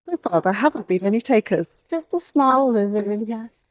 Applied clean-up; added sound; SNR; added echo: neural mask model DeepFilterNet 3.